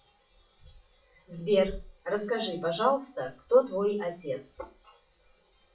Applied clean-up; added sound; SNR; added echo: classical method WPE with log-MMSE.